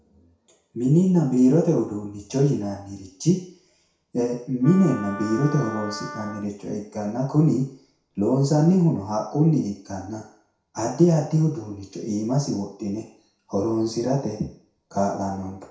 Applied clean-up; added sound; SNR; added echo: none; Wind instrument, woodwind instrument; 13 dB; reverberation time 0.6 s.